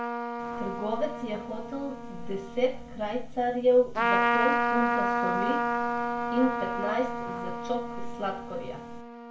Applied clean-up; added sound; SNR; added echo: none; Trumpet; 0 dB; reverberation time 0.3 s.